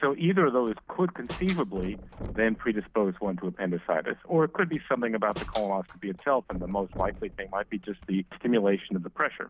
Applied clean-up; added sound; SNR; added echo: none; Slam + Thump, thud; 16 dB; none.